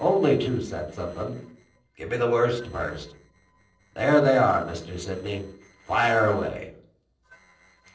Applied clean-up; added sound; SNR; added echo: neural separator model SepFormer DNS4.